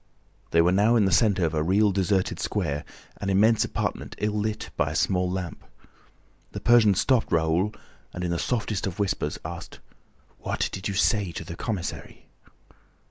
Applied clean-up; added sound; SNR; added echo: none; none; none; none.